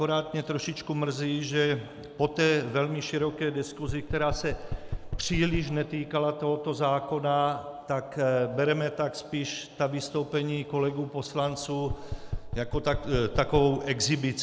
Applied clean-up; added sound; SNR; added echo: none; Knock; 6 dB; none.